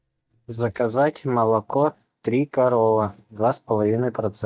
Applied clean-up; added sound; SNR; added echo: neural mask model DeepFilterNet 3.